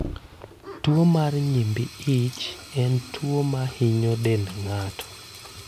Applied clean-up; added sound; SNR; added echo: none; Sink (filling or washing); 16 dB; none.